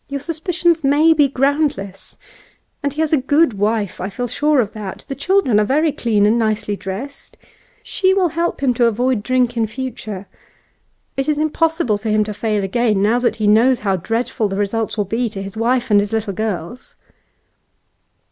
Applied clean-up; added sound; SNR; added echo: none; none; none; none.